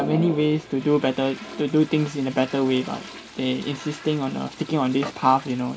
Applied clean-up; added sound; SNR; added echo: none; Toilet flush; 14 dB; none.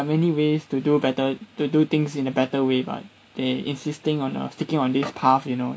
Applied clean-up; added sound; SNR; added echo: none; none; none; none.